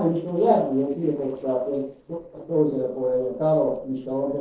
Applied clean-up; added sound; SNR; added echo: neural separator model SepFormer DNS4.